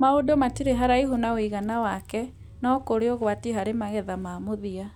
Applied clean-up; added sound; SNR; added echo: none; Engine / Car; 16 dB; none.